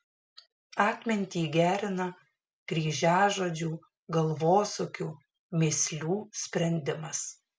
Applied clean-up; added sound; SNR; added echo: none; none; none; none.